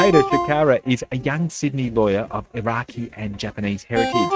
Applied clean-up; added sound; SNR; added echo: neural mask model RNNoise.